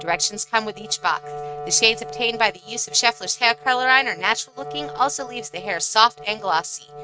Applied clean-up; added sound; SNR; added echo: neural mask model RNNoise.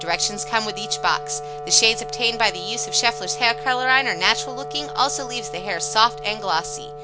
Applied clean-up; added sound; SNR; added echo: none; Wind instrument, woodwind instrument; 10 dB; none.